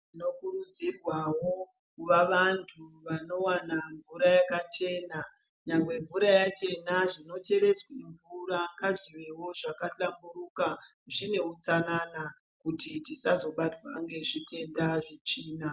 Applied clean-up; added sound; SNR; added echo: none; none; none; none.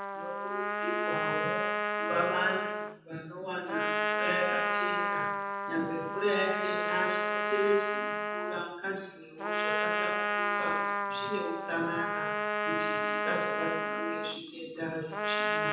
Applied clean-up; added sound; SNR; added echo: none; Trumpet; -3 dB; reverberation time 0.8 s.